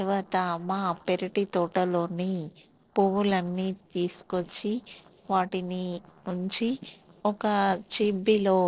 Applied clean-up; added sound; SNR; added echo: neural separator model SepFormer DNS4.